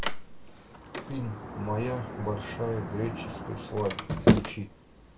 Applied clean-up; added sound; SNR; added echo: none; Sliding door; -2 dB; reverberation time 0.2 s.